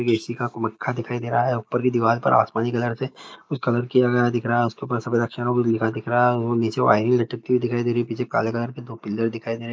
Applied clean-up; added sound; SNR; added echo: neural mask model Resemble Enhance denoiser.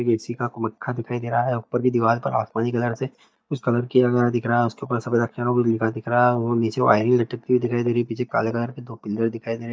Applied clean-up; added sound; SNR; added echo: neural mask model DeepFilterNet 3.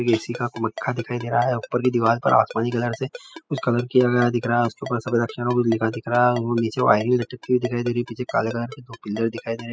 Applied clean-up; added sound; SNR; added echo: classical method spectral subtraction.